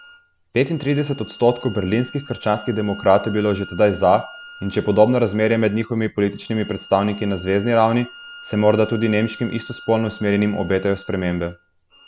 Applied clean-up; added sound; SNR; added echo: none; Bowed string instrument; 20 dB; none.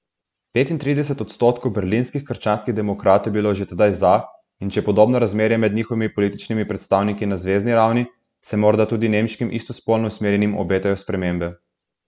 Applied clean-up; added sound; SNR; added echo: none; none; none; none.